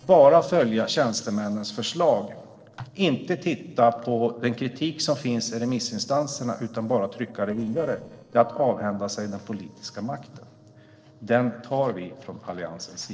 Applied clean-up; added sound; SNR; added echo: neural separator model SepFormer DNS4.